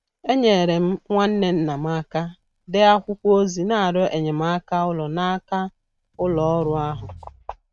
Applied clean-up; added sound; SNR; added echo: neural mask model RNNoise.